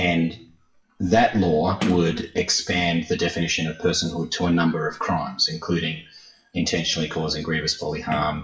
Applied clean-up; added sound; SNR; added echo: classical method WPE with log-MMSE.